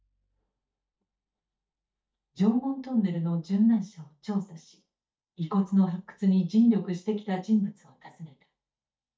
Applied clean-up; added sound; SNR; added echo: neural mask model DeepFilterNet 3.